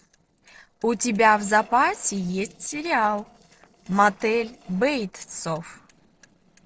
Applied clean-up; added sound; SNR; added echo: neural separator model SepFormer DNS4.